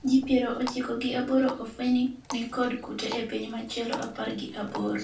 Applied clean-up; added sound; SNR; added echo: none; Water tap, faucet; 16 dB; reverberation time 0.3 s.